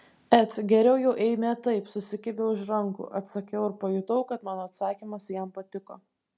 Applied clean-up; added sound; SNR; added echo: none; none; none; none.